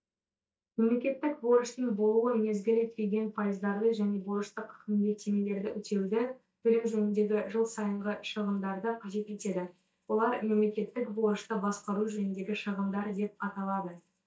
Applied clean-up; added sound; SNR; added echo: neural mask model DeepFilterNet 3.